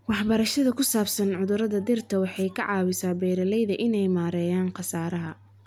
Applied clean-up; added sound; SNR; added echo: none; none; none; none.